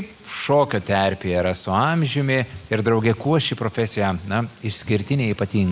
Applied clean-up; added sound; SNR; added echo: none; none; none; none.